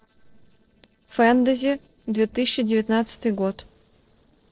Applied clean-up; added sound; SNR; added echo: neural separator model SepFormer DNS4.